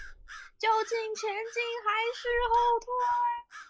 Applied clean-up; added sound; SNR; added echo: neural mask model Resemble Enhance denoiser.